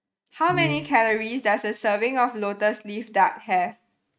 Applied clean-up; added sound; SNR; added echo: neural mask model RNNoise.